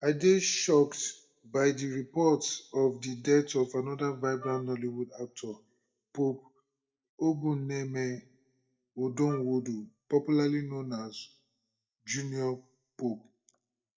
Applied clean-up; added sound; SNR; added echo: neural mask model DeepFilterNet 3.